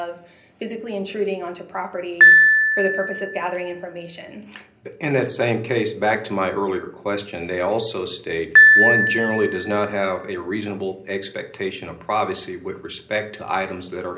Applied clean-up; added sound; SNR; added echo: none; Piano; -3 dB; reverberation time 0.5 s.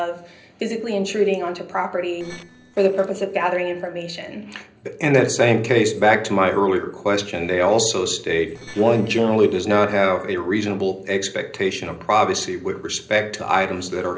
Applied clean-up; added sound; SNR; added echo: neural separator model SepFormer DNS4.